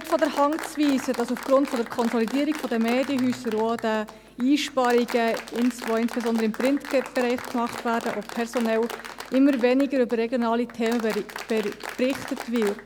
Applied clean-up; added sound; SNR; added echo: none; Applause; 13 dB; none.